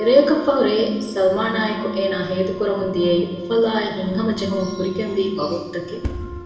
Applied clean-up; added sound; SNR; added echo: none; Wind instrument, woodwind instrument; 15 dB; reverberation time 1.1 s.